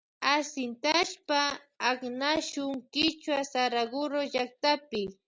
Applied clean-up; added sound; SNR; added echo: none; none; none; none.